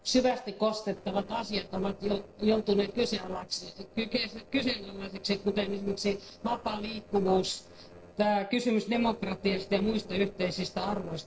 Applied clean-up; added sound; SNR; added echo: neural separator model SepFormer DNS4.